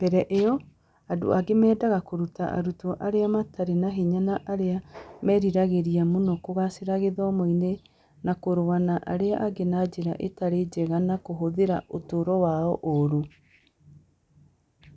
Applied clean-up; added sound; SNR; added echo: none; none; none; none.